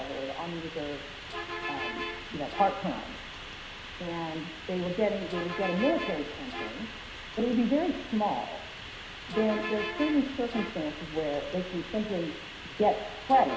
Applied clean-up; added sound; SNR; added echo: none; Bus; 8 dB; reverberation time 0.9 s.